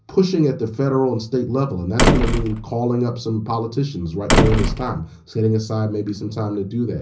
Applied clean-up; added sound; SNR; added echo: none; Slam; 0 dB; reverberation time 0.5 s.